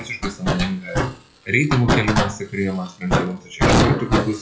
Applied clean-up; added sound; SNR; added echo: classical method WPE with log-MMSE.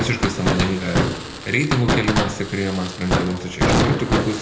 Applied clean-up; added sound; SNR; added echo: none; Fireworks; -1 dB; reverberation time 0.8 s.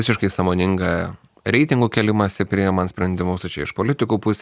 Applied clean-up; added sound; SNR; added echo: none; none; none; none.